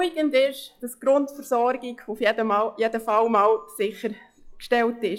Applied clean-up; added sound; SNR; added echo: classical method log-MMSE.